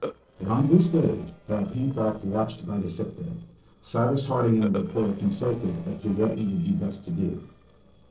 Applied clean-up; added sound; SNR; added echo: neural separator model SepFormer DNS4.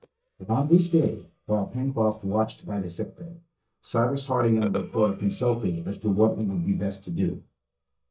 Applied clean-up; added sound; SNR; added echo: neural mask model DeepFilterNet 3.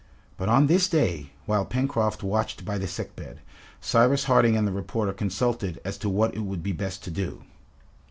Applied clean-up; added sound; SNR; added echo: none; none; none; none.